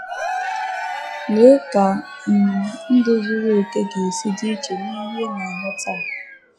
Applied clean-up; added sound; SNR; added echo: classical method log-MMSE.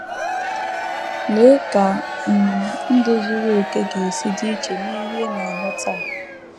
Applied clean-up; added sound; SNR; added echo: none; Crowd / Cheering; 6 dB; none.